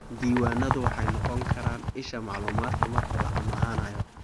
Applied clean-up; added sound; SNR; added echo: none; Bird; -3 dB; none.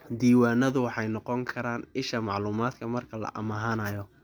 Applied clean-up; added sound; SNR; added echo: none; none; none; none.